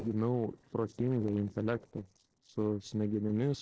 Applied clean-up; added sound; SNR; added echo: neural separator model SepFormer DNS4.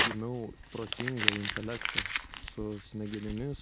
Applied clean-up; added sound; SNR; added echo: none; Crumpling, crinkling / Tearing; -3 dB; none.